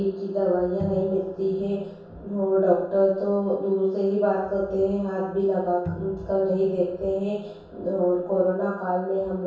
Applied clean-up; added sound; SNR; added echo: none; Bowed string instrument; 15 dB; reverberation time 0.7 s.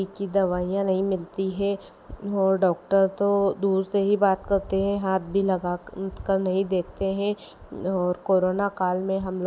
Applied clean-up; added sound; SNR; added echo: none; none; none; none.